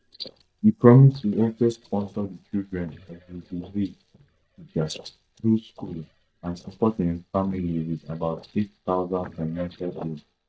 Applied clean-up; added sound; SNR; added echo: neural mask model DeepFilterNet 3.